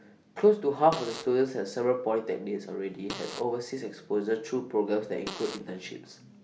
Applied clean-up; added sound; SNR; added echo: none; Fart; 13 dB; none.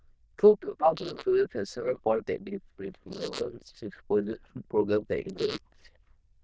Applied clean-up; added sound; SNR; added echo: neural diffusion model UNIVERSE++.